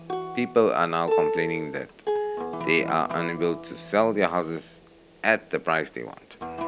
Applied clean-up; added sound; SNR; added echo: none; Acoustic guitar; 6 dB; none.